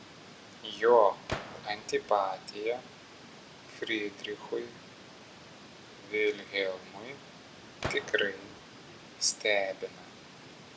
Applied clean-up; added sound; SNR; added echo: none; Gunshot, gunfire; 10 dB; none.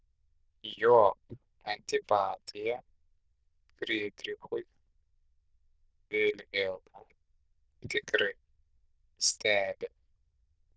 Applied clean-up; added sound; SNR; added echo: neural diffusion model UNIVERSE++.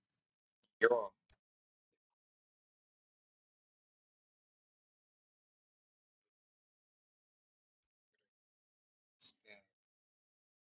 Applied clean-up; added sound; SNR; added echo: neural mask model DeepFilterNet 3.